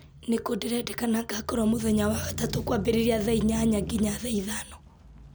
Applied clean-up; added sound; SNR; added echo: none; Engine starting / Accelerating, revving, vroom / Motor vehicle (road); 10 dB; none.